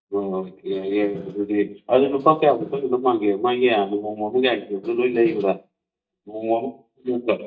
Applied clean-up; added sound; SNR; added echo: neural mask model DeepFilterNet 3.